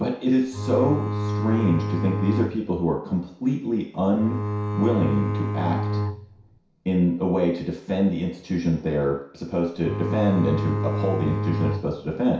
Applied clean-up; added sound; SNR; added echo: none; Bowed string instrument; 2 dB; reverberation time 0.6 s.